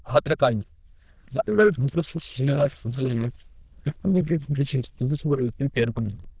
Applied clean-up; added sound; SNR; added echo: neural diffusion model UNIVERSE++.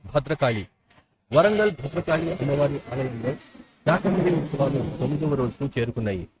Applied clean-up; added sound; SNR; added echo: neural mask model RNNoise.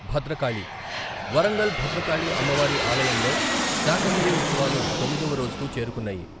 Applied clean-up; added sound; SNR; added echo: none; Aircraft; 0 dB; none.